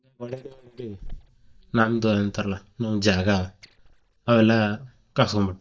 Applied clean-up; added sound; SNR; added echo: neural mask model DeepFilterNet 3.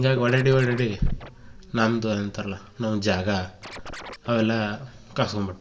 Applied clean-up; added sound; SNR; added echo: none; Scratching (performance technique); 15 dB; reverberation time 0.6 s.